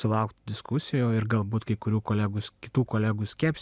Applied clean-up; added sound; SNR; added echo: none; none; none; none.